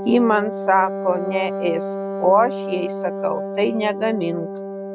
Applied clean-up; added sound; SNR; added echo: none; Wind instrument, woodwind instrument; 6 dB; none.